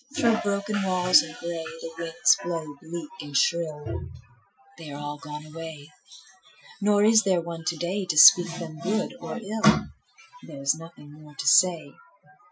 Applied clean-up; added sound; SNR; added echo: classical method Wiener filter.